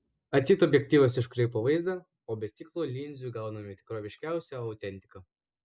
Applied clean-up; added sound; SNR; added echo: none; none; none; none.